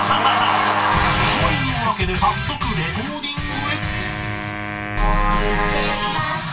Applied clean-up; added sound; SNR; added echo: none; Wind instrument, woodwind instrument; 9 dB; reverberation time 0.2 s.